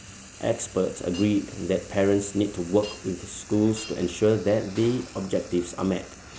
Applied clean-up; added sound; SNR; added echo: none; Shatter + Frying (food); 18 dB; none.